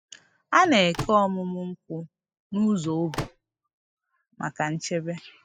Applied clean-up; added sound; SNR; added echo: classical method spectral subtraction.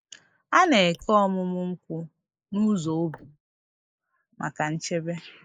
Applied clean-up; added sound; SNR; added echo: neural mask model Resemble Enhance denoiser.